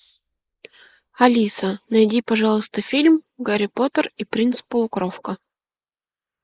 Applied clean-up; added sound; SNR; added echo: neural mask model Resemble Enhance denoiser.